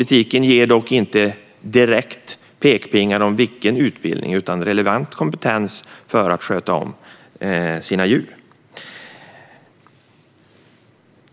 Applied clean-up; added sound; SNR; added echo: none; none; none; none.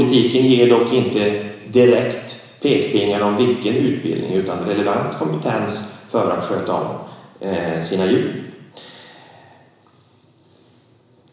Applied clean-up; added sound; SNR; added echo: none; none; none; reverberation time 1.0 s.